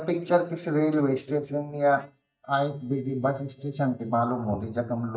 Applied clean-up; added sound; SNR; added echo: neural mask model DeepFilterNet 3.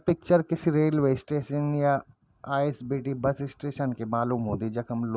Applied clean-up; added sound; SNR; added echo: none; none; none; none.